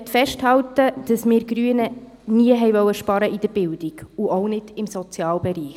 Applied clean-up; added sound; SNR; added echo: none; Keyboard (musical); 19 dB; none.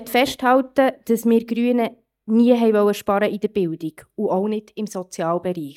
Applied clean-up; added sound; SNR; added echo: neural mask model DeepFilterNet 3.